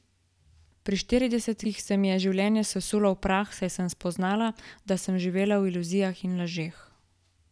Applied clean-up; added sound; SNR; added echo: none; none; none; none.